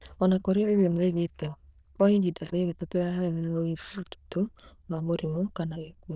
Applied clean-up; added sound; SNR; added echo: neural diffusion model UNIVERSE++.